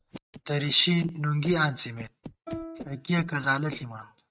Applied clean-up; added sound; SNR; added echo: neural mask model RNNoise.